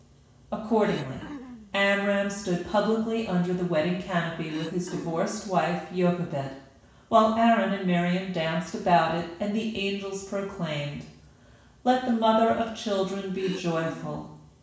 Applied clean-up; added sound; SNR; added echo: none; Cough; 15 dB; reverberation time 0.7 s.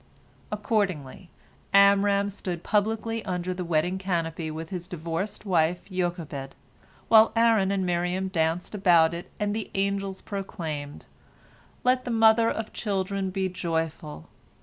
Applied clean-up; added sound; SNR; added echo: none; none; none; none.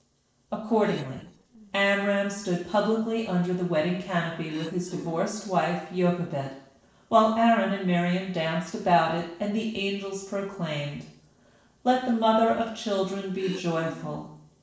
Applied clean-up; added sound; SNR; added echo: neural separator model SepFormer DNS4.